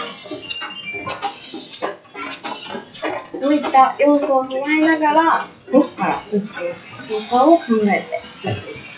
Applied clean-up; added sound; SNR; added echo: classical method WPE with log-MMSE.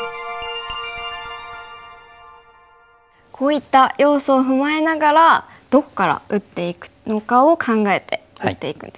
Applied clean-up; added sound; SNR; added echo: none; none; none; none.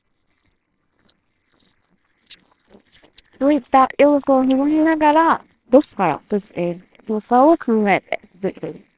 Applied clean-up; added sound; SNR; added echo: neural separator model SepFormer WHAMR!.